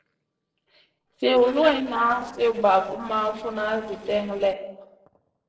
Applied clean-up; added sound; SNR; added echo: neural separator model SepFormer DNS4.